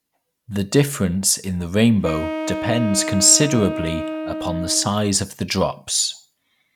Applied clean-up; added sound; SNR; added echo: none; Wind instrument, woodwind instrument; 6 dB; none.